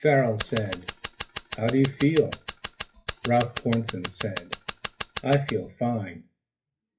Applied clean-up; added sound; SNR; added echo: classical method WPE with log-MMSE.